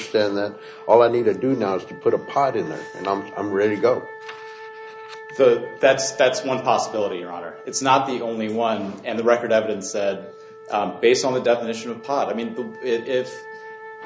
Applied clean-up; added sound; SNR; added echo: none; Wind instrument, woodwind instrument; 17 dB; none.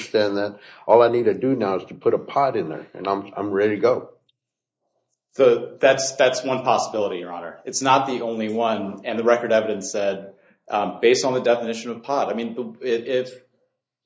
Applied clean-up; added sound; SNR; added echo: neural mask model Resemble Enhance denoiser.